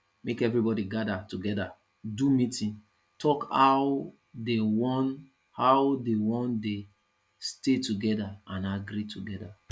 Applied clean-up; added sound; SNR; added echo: none; none; none; none.